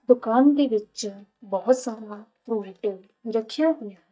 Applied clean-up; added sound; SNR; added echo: neural mask model DeepFilterNet 3.